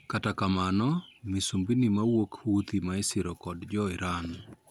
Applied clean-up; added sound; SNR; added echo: none; none; none; none.